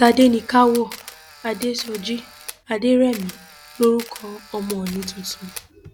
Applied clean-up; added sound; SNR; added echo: none; Camera; 18 dB; none.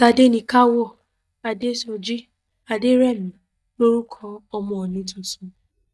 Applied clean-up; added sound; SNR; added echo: neural mask model DeepFilterNet 3.